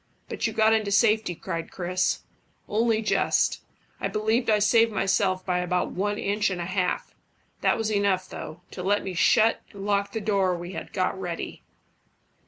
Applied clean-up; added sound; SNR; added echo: none; none; none; none.